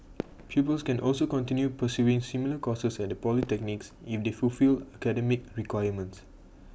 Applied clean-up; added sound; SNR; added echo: none; Fireworks; 19 dB; none.